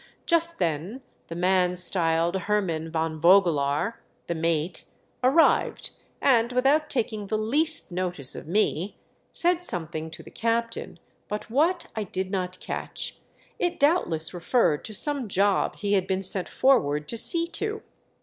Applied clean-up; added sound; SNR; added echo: none; none; none; none.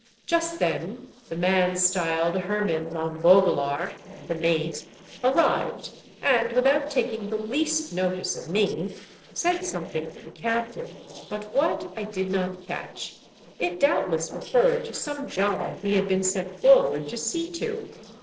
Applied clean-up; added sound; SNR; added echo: neural separator model SepFormer DNS4.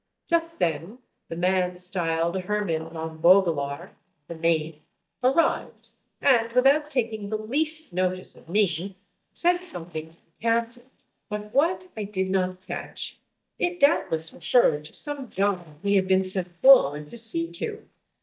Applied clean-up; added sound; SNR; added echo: neural mask model DeepFilterNet 3.